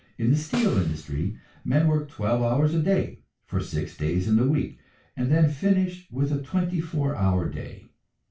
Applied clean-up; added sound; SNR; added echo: none; Snare drum; 16 dB; reverberation time 0.2 s.